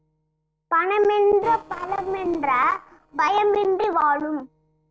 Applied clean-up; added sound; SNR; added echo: neural separator model SepFormer DNS4.